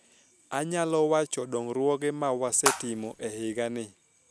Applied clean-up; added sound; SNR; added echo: none; Water / Splash, splatter; 3 dB; none.